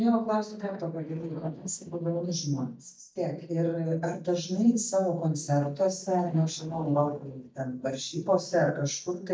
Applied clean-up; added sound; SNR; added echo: neural mask model DeepFilterNet 3.